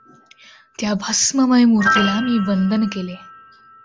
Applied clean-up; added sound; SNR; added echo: none; Piano; 8 dB; none.